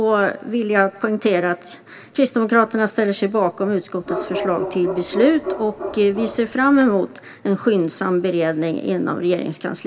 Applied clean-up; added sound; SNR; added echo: none; Bark; 9 dB; reverberation time 1.5 s.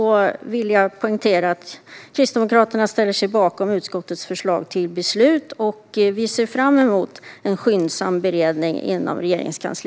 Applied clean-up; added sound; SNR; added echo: none; none; none; none.